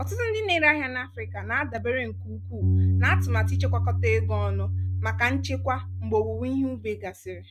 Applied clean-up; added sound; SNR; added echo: neural mask model RNNoise.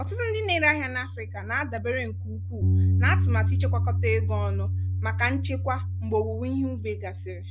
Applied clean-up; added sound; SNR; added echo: none; Bass guitar; -4 dB; none.